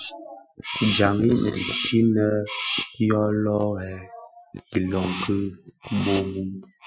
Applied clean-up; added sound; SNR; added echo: classical method Wiener filter.